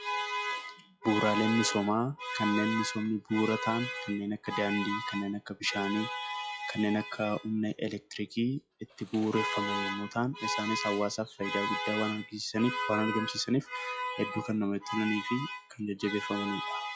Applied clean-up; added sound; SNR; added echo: classical method log-MMSE.